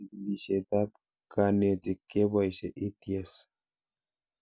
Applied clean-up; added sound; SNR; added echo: none; none; none; none.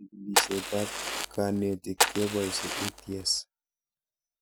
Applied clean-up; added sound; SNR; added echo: none; Fire; -2 dB; none.